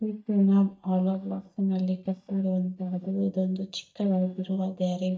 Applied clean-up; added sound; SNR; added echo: neural mask model DeepFilterNet 3.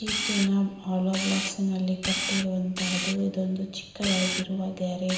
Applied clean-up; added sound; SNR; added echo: none; Camera; 5 dB; reverberation time 0.9 s.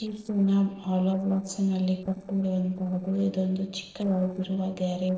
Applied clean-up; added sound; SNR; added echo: neural separator model SepFormer DNS4.